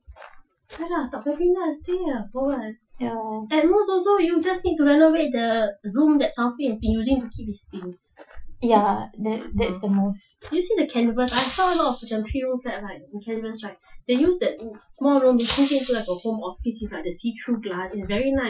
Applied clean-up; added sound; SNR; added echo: classical method Wiener filter.